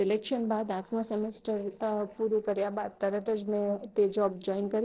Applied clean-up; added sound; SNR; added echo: neural separator model SepFormer DNS4.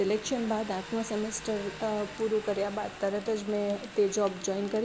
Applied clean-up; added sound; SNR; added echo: none; Rain + Engine; 14 dB; none.